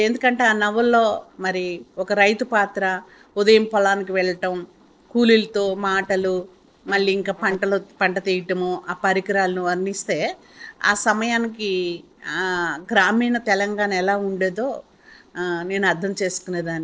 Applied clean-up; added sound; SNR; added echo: neural separator model SepFormer DNS4.